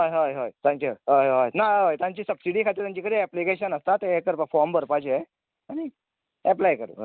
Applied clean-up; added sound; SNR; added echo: none; none; none; none.